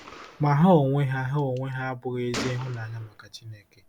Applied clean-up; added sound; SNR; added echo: none; Gunshot, gunfire; 16 dB; none.